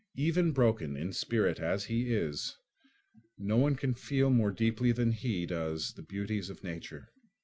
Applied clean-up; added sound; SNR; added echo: none; none; none; none.